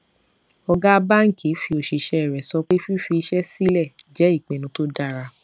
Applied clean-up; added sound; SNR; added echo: none; none; none; none.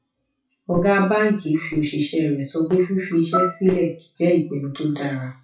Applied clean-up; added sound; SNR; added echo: classical method WPE with log-MMSE.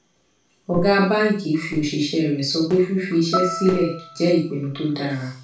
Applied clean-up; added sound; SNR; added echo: none; Piano; 10 dB; reverberation time 0.4 s.